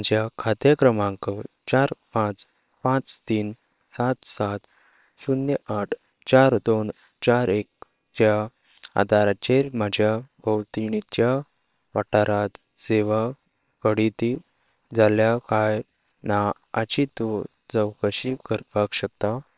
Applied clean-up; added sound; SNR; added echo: neural separator model SepFormer WHAM!.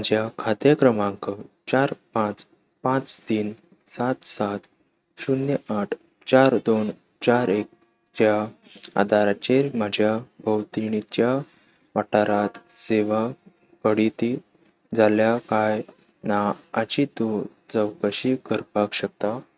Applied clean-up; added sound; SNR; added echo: neural mask model RNNoise.